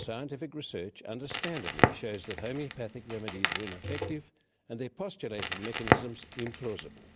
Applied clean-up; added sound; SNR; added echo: none; Crackle; -4 dB; none.